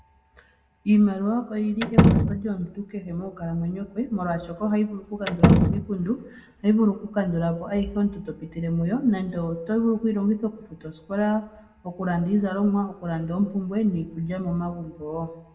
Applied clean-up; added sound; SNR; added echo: none; Slam; -2 dB; reverberation time 0.7 s.